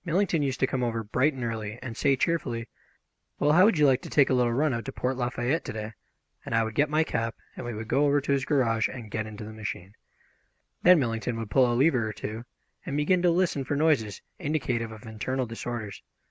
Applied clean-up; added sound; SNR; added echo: none; none; none; none.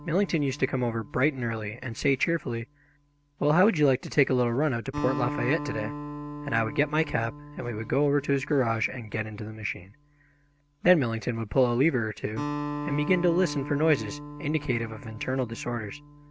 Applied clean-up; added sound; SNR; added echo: none; Acoustic guitar; 11 dB; none.